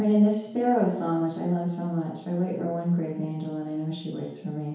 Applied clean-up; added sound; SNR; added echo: none; none; none; reverberation time 2.2 s.